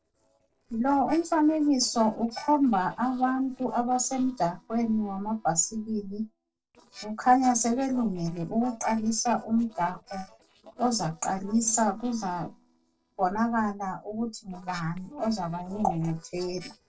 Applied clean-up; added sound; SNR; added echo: neural separator model SepFormer DNS4.